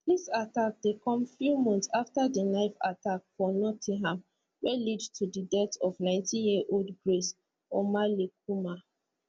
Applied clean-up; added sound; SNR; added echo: none; none; none; none.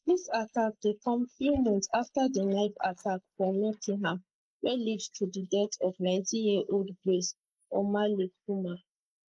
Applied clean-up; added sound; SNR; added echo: neural mask model Resemble Enhance denoiser.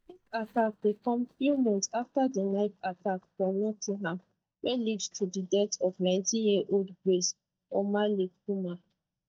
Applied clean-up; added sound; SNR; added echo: neural mask model DeepFilterNet 3.